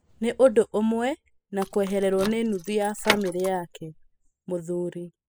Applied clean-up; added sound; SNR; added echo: classical method spectral subtraction.